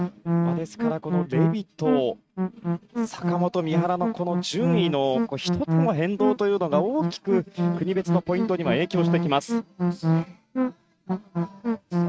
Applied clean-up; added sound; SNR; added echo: neural mask model RNNoise.